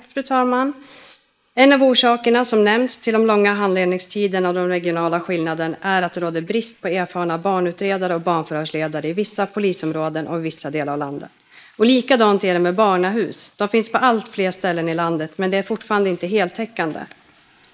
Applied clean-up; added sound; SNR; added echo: neural mask model Resemble Enhance denoiser.